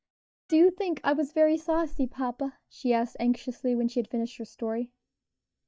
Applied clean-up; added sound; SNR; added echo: neural mask model DeepFilterNet 3.